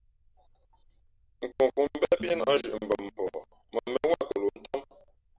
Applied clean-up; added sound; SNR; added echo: neural diffusion model UNIVERSE++.